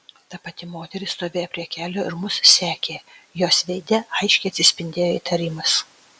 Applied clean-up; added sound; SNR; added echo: none; none; none; none.